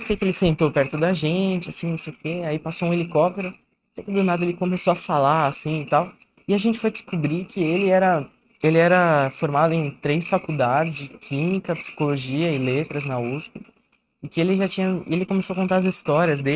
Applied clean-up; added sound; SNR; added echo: neural mask model RNNoise.